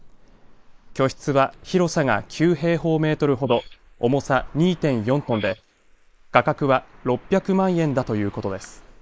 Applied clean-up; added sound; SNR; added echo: neural mask model Resemble Enhance denoiser.